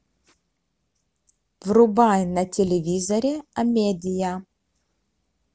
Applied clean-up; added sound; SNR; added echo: none; none; none; none.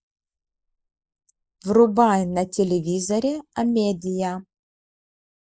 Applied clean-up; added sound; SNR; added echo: neural mask model Resemble Enhance denoiser.